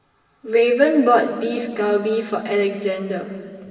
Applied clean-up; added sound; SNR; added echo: none; none; none; reverberation time 2.4 s.